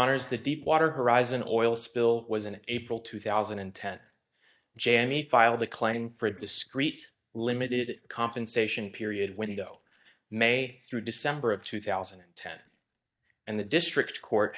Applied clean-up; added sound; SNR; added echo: neural mask model DeepFilterNet 3.